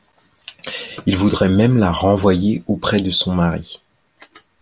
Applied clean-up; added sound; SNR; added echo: none; none; none; none.